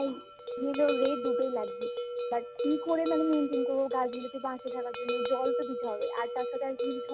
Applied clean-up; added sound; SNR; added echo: none; Bell; 2 dB; none.